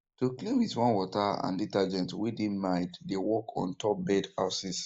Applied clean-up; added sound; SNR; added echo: neural mask model Resemble Enhance denoiser.